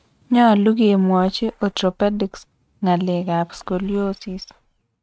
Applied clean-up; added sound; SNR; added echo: neural mask model RNNoise.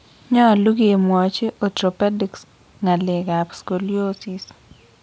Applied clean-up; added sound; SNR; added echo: none; none; none; none.